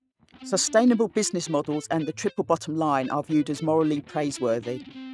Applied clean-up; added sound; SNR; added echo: neural mask model RNNoise.